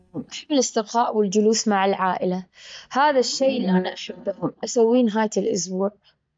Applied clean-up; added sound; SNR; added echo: neural mask model DeepFilterNet 3.